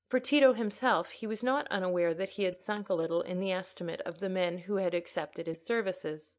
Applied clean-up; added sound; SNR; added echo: neural mask model DeepFilterNet 3.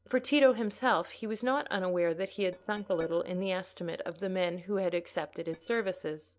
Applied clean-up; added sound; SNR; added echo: neural separator model SepFormer DNS4.